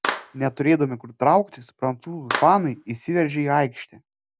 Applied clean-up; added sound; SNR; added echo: none; Clapping; 9 dB; none.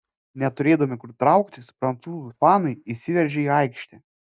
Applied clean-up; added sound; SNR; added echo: neural mask model DeepFilterNet 3.